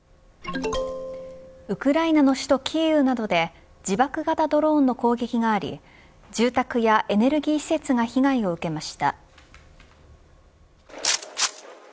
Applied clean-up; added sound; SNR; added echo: none; none; none; none.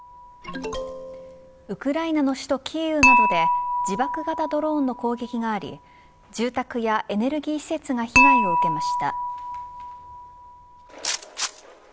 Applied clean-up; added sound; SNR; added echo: none; Dishes, pots, and pans / Chink, clink; -1 dB; none.